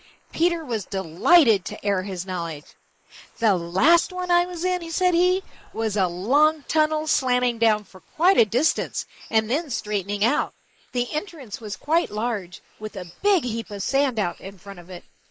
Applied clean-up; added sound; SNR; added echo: neural mask model Resemble Enhance denoiser.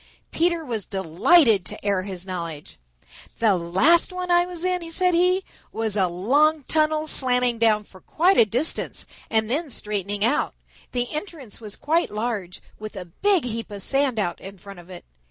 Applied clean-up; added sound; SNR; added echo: none; none; none; none.